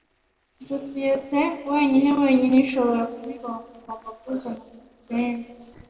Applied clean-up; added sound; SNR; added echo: neural separator model SepFormer DNS4.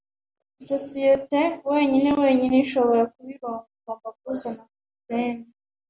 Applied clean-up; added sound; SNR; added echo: none; none; none; none.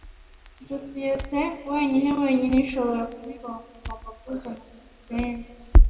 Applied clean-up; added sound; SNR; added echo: none; Crackle; -1 dB; reverberation time 1.3 s.